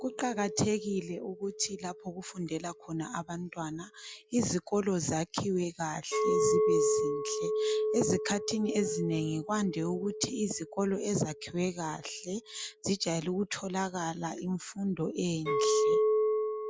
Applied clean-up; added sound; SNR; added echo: none; Chink, clink; 1 dB; none.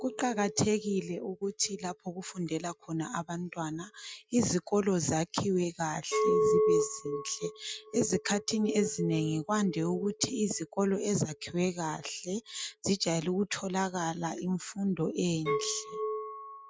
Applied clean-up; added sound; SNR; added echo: neural mask model RNNoise.